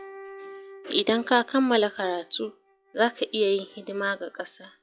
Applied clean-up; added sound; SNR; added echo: classical method log-MMSE.